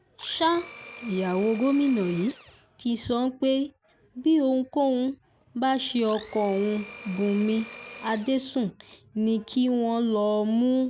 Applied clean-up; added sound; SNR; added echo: none; Domestic sounds, home sounds; 15 dB; none.